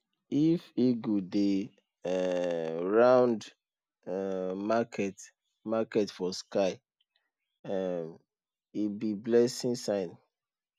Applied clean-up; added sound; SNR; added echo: none; none; none; none.